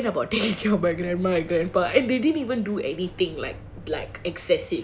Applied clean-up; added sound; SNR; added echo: none; Microwave oven; 19 dB; none.